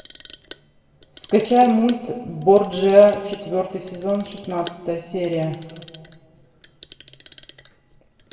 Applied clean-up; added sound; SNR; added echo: none; Clock; 14 dB; reverberation time 1.7 s.